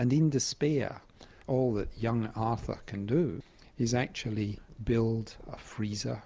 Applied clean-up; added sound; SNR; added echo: none; Purr; 19 dB; none.